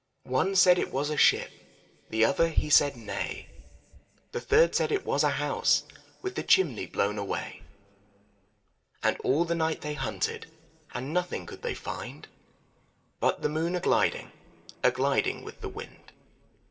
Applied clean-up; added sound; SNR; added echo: none; none; none; reverberation time 1.7 s.